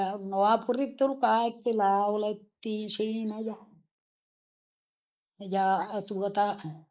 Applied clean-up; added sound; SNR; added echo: neural mask model Resemble Enhance denoiser.